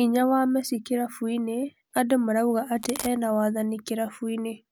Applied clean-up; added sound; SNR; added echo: none; Domestic sounds, home sounds; 12 dB; none.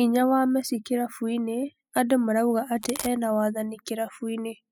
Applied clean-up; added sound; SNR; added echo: classical method spectral subtraction.